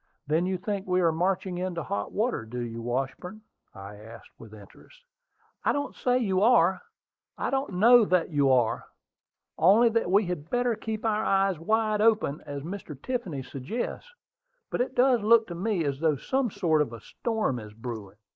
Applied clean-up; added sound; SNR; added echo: neural mask model Resemble Enhance denoiser.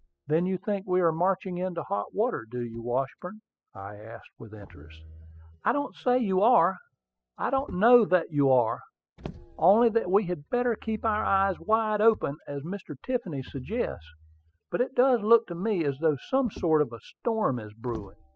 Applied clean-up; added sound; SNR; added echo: classical method spectral subtraction.